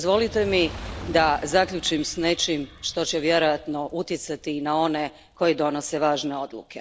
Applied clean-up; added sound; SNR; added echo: none; Fire; 17 dB; none.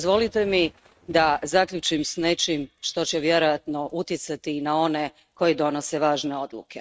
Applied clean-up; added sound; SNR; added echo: neural mask model RNNoise.